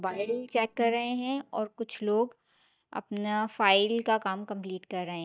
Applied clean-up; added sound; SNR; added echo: neural mask model DeepFilterNet 3.